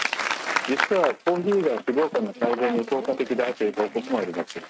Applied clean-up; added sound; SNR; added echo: neural mask model RNNoise.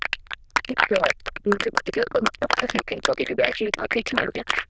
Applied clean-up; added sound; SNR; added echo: neural diffusion model UNIVERSE++.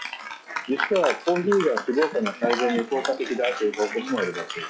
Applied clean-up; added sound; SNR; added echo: classical method log-MMSE.